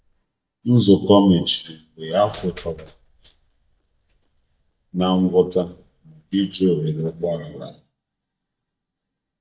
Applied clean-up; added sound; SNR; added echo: neural mask model DeepFilterNet 3.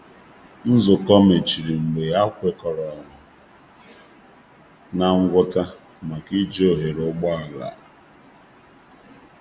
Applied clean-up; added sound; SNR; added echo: none; none; none; none.